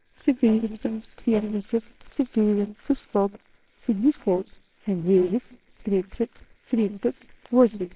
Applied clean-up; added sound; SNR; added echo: neural separator model SepFormer WHAMR!.